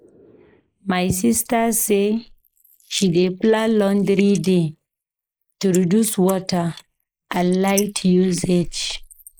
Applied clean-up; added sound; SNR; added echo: neural mask model Resemble Enhance denoiser.